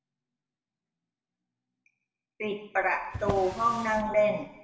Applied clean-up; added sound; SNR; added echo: none; Drawer open or close; 9 dB; reverberation time 0.8 s.